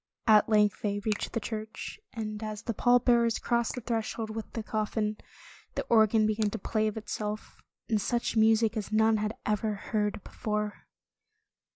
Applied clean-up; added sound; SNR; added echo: neural mask model Resemble Enhance denoiser.